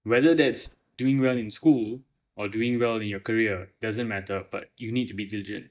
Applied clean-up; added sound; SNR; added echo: neural mask model DeepFilterNet 3.